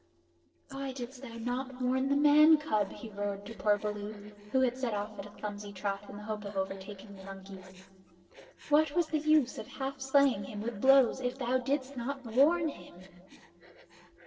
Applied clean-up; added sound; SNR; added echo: neural separator model SepFormer DNS4.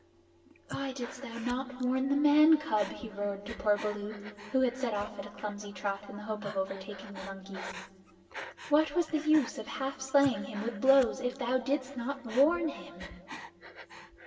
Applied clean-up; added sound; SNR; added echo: none; Breathing; 16 dB; reverberation time 1.7 s.